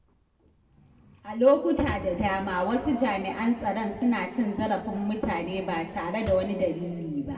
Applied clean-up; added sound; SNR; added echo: none; Drawer open or close; 19 dB; reverberation time 1.7 s.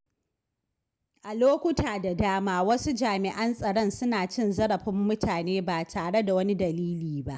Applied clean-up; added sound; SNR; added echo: none; none; none; none.